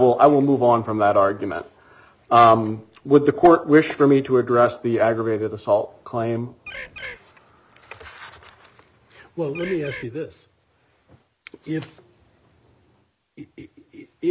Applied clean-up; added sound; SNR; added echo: none; Bird; 14 dB; none.